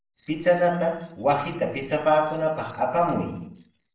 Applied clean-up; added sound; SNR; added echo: neural separator model SepFormer DNS4.